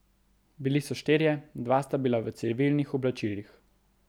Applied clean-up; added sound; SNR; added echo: none; none; none; none.